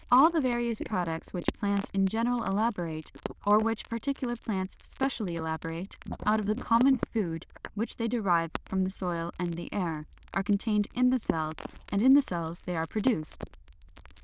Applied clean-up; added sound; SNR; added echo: neural diffusion model UNIVERSE++.